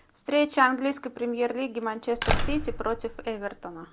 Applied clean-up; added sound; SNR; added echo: none; Slam; 5 dB; none.